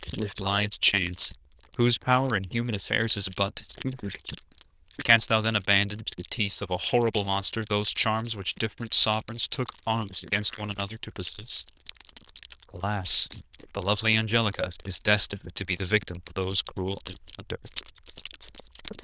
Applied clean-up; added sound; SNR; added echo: neural diffusion model UNIVERSE++.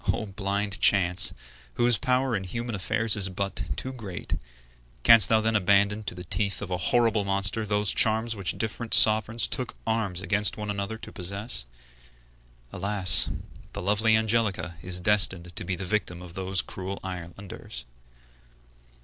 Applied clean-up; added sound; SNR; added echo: none; none; none; none.